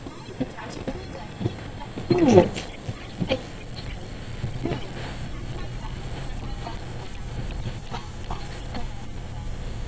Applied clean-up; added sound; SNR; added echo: neural mask model DeepFilterNet 3.